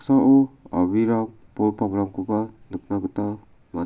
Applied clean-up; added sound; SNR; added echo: none; none; none; none.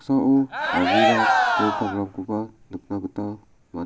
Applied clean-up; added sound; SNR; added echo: none; Cheering; -3 dB; none.